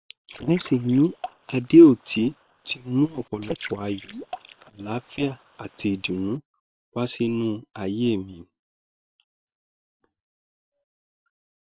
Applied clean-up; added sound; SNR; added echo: neural separator model SepFormer WHAM!.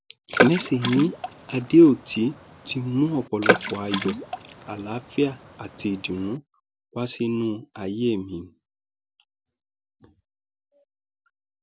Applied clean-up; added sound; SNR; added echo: none; Water / Splash, splatter; 3 dB; none.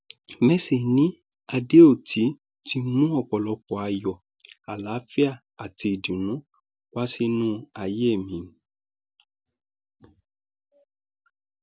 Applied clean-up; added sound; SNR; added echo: none; none; none; none.